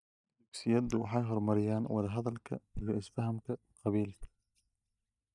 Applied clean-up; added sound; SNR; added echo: neural mask model DeepFilterNet 3.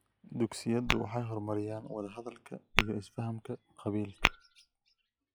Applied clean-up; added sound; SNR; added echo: classical method log-MMSE.